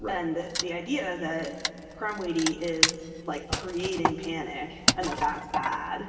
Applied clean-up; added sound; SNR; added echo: none; Wood; 0 dB; reverberation time 2.9 s.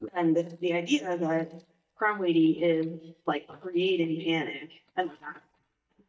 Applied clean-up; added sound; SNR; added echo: neural mask model DeepFilterNet 3.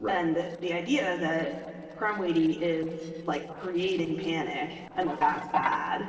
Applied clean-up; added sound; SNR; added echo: neural separator model SepFormer DNS4.